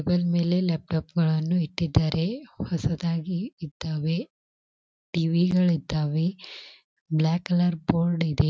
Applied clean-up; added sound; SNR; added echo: none; none; none; none.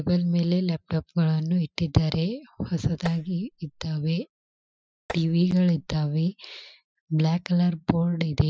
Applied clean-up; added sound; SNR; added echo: classical method spectral subtraction.